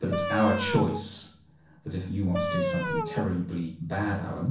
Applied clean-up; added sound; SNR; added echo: none; Wind instrument, woodwind instrument; 4 dB; reverberation time 0.6 s.